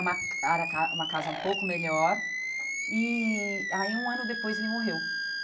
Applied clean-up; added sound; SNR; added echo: none; Animal; 2 dB; reverberation time 0.2 s.